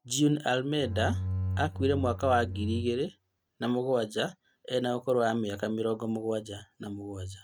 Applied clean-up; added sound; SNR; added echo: neural mask model RNNoise.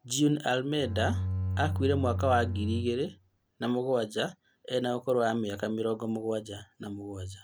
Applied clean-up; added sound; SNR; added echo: none; Bowed string instrument; 2 dB; none.